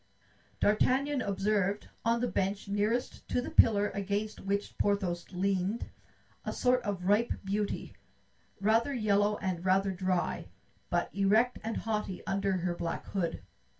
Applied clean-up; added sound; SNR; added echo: none; none; none; reverberation time 0.2 s.